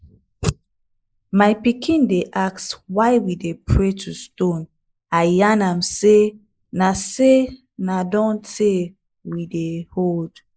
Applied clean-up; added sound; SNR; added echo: neural mask model Resemble Enhance denoiser.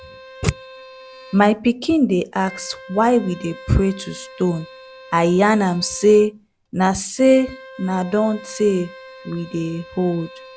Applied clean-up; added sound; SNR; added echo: none; Bowed string instrument; 20 dB; none.